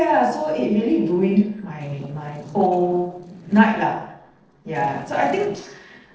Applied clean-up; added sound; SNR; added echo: neural separator model SepFormer DNS4.